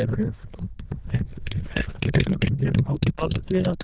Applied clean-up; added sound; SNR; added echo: neural diffusion model UNIVERSE++.